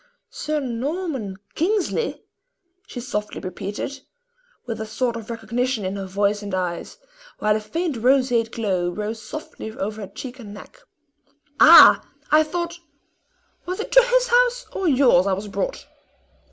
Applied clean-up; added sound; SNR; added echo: none; none; none; none.